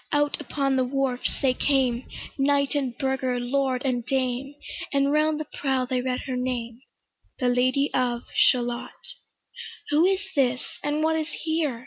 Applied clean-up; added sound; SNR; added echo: none; none; none; none.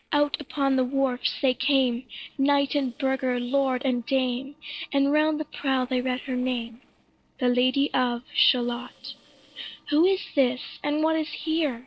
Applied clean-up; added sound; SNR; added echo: neural separator model SepFormer DNS4.